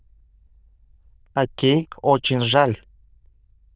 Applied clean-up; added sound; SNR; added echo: neural diffusion model UNIVERSE++.